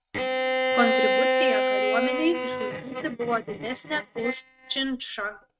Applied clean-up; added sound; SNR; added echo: neural mask model RNNoise.